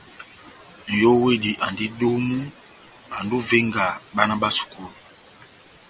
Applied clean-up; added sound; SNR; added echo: none; none; none; none.